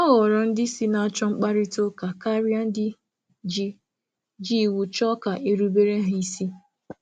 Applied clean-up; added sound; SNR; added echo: none; none; none; none.